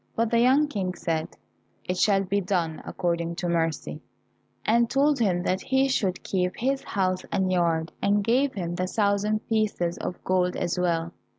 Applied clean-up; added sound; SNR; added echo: none; none; none; none.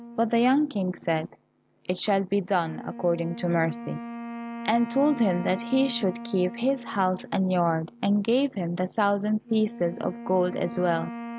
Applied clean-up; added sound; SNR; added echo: none; Wind instrument, woodwind instrument; 13 dB; none.